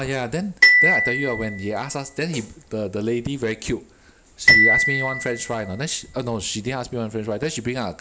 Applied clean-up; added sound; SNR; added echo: none; Glockenspiel; -4 dB; none.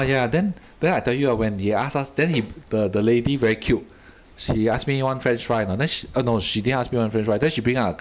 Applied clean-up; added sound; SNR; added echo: none; none; none; none.